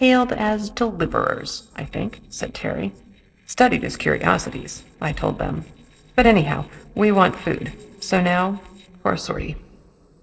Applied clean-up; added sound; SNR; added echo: neural separator model SepFormer DNS4.